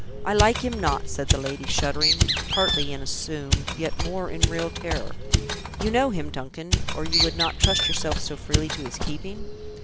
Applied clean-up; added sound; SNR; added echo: none; Mechanisms + Bird; -3 dB; none.